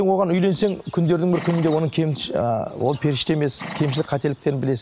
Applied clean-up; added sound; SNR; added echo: none; Livestock, farm animals, working animals; 18 dB; none.